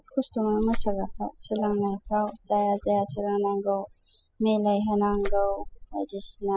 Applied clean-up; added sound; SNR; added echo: classical method spectral subtraction.